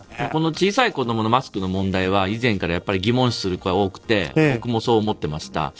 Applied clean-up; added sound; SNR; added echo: neural separator model SepFormer DNS4.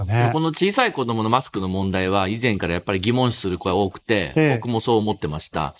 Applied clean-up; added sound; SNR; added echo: neural mask model Resemble Enhance denoiser.